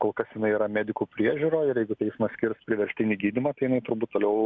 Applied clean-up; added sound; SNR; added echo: none; none; none; none.